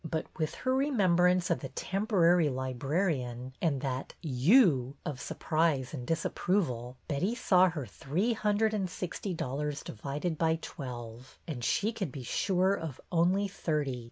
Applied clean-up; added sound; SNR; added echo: none; none; none; none.